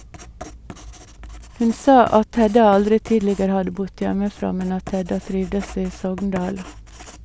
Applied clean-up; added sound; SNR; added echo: none; Writing; 17 dB; none.